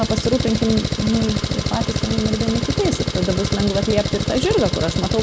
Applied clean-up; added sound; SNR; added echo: none; Engine; 1 dB; none.